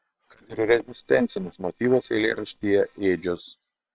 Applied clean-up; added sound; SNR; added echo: neural separator model SepFormer WHAM!.